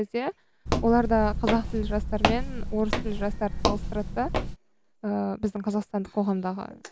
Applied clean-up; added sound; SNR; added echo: none; Walk, footsteps; 0 dB; none.